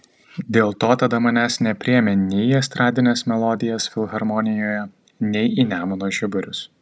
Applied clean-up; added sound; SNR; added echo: none; none; none; none.